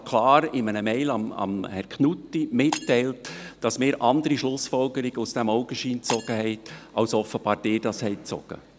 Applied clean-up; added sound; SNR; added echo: none; Shatter; 15 dB; none.